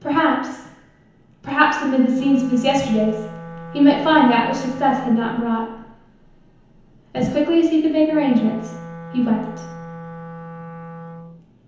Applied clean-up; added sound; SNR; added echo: none; Wind instrument, woodwind instrument; 17 dB; reverberation time 1.0 s.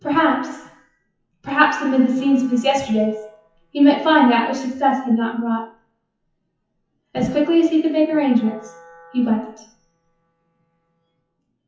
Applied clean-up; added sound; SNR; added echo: classical method WPE with log-MMSE.